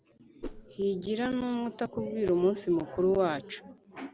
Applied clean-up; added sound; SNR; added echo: none; Whoosh, swoosh, swish; 11 dB; none.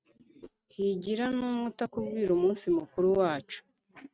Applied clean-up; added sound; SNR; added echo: neural mask model RNNoise.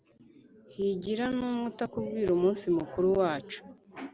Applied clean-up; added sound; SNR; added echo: none; none; none; none.